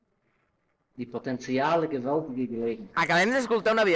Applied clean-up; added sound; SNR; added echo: neural separator model SepFormer DNS4.